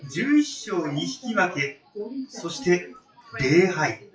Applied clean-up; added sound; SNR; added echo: classical method WPE with log-MMSE.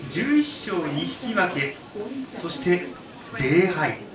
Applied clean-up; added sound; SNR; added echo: none; Subway, metro, underground; 11 dB; reverberation time 0.4 s.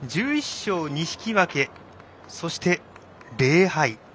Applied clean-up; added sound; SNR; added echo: none; none; none; none.